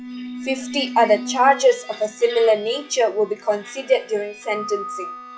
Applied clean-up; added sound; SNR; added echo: classical method log-MMSE.